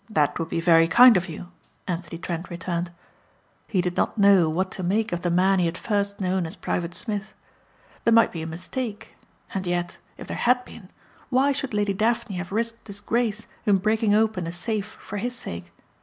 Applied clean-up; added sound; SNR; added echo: none; none; none; none.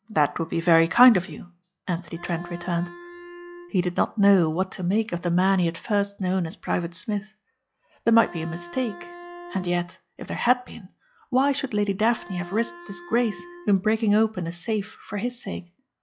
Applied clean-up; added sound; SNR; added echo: classical method log-MMSE.